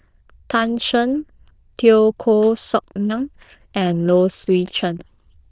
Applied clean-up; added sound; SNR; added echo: neural diffusion model UNIVERSE++.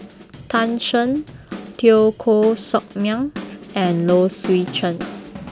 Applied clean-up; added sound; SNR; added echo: none; Drum / Drum kit; 14 dB; none.